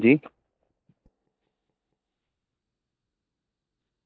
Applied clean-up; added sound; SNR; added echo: neural mask model DeepFilterNet 3.